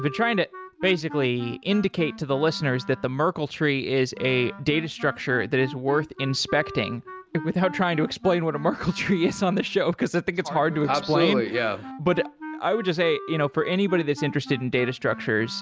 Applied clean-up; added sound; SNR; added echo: none; Wind instrument, woodwind instrument; 15 dB; none.